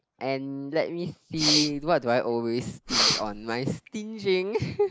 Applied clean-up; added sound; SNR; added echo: neural mask model Resemble Enhance denoiser.